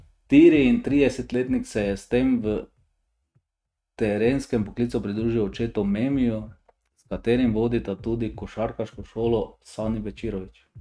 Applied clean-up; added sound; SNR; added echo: neural mask model RNNoise.